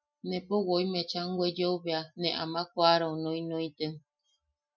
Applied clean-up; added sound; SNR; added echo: classical method Wiener filter.